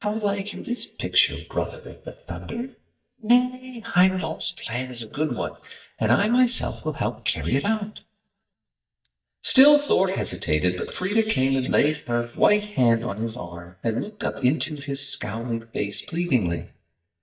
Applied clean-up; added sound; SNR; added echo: neural mask model DeepFilterNet 3.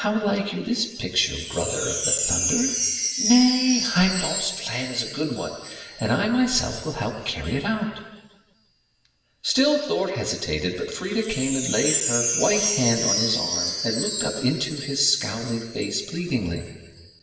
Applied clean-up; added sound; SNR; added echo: none; Wind chime; 4 dB; reverberation time 1.5 s.